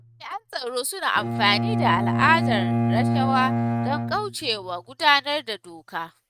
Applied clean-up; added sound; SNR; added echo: neural mask model RNNoise.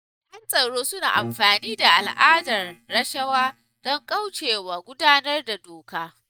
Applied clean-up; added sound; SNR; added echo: neural mask model DeepFilterNet 3.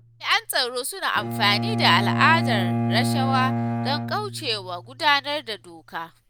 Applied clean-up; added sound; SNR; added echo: none; Bowed string instrument; 2 dB; none.